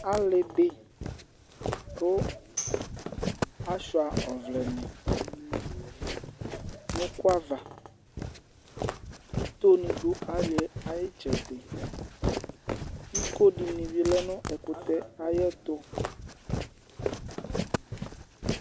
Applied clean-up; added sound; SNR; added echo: none; Walk, footsteps + Tambourine; 4 dB; none.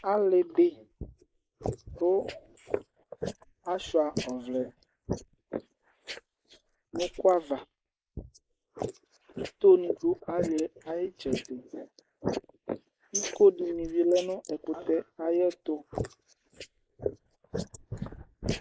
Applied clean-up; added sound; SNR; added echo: neural mask model Resemble Enhance denoiser.